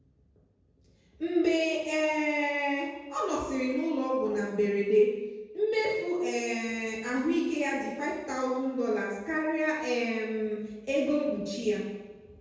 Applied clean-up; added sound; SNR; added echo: none; none; none; reverberation time 1.2 s.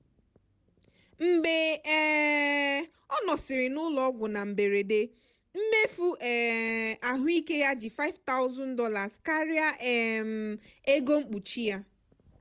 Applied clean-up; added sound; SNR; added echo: none; none; none; none.